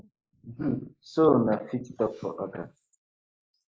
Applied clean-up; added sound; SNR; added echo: neural mask model Resemble Enhance denoiser.